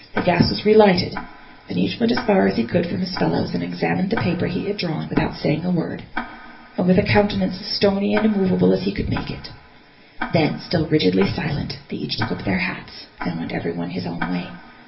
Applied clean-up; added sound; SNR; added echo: none; Tick-tock; 14 dB; reverberation time 0.3 s.